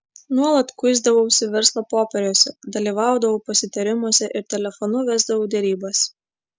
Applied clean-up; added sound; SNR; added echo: none; none; none; none.